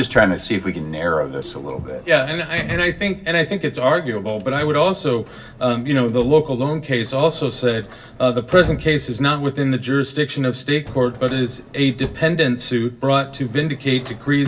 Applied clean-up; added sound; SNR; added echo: none; Drawer open or close; 18 dB; reverberation time 0.4 s.